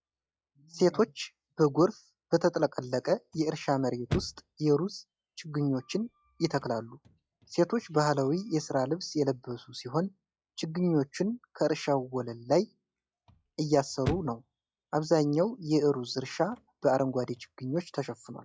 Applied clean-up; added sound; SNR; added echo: classical method log-MMSE.